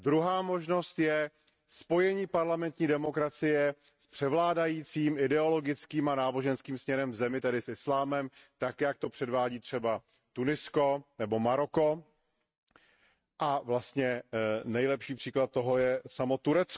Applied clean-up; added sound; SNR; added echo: neural mask model RNNoise.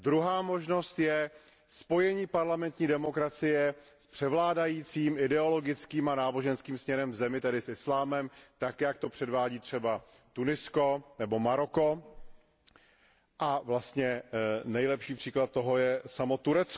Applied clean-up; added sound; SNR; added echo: none; none; none; none.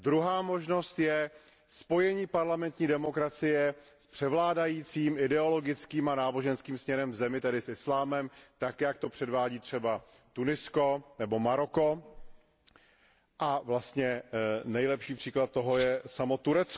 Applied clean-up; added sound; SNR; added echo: none; Glass; 19 dB; none.